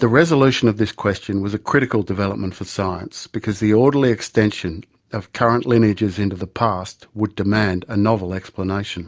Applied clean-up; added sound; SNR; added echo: none; none; none; none.